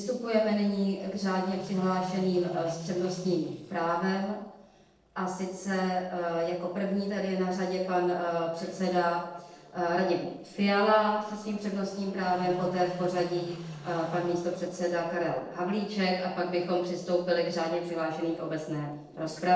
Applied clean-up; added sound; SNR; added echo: neural separator model SepFormer DNS4.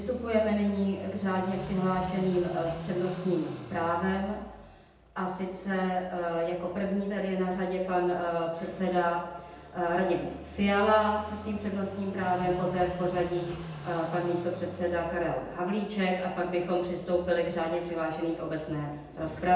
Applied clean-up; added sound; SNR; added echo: none; Car passing by / Idling; 15 dB; reverberation time 0.8 s.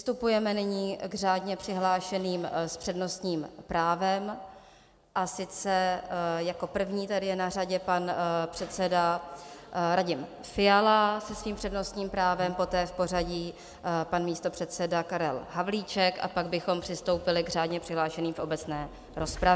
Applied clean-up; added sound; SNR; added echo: none; none; none; none.